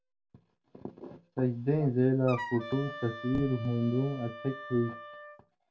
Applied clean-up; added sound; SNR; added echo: none; Wind instrument, woodwind instrument; 12 dB; reverberation time 0.2 s.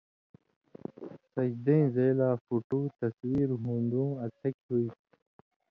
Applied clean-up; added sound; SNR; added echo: none; none; none; none.